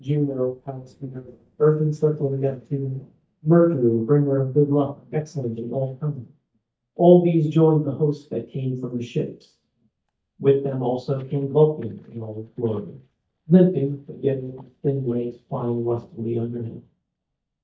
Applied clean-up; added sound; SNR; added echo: neural mask model DeepFilterNet 3.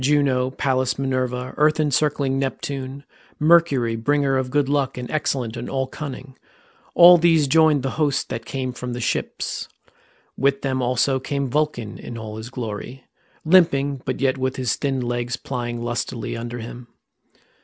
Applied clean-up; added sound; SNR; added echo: none; none; none; none.